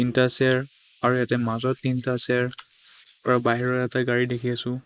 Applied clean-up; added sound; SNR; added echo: neural mask model Resemble Enhance denoiser.